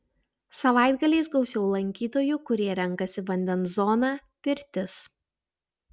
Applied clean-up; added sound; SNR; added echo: none; none; none; none.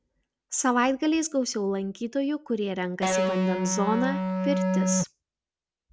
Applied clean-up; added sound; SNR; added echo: none; Electric guitar; -2 dB; none.